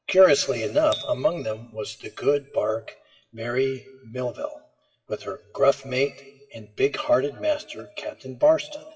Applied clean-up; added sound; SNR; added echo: classical method WPE with log-MMSE.